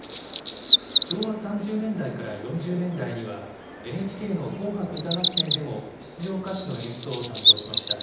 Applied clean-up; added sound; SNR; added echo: none; Bird vocalization, bird call, bird song; -4 dB; reverberation time 0.9 s.